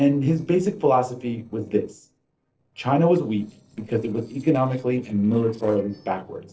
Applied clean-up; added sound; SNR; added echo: neural separator model SepFormer DNS4.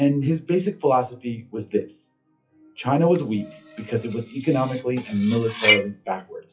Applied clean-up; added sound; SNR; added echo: classical method WPE with log-MMSE.